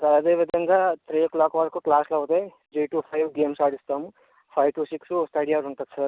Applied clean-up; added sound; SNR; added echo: none; none; none; none.